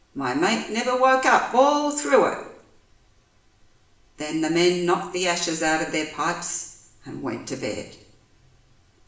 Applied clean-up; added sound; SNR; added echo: none; none; none; reverberation time 0.7 s.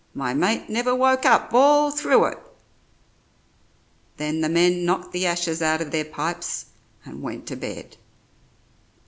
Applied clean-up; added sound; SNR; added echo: none; none; none; none.